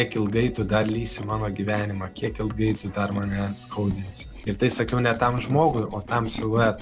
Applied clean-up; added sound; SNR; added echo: none; Tools; 16 dB; none.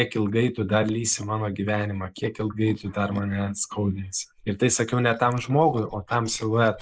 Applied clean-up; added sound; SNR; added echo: neural mask model Resemble Enhance denoiser.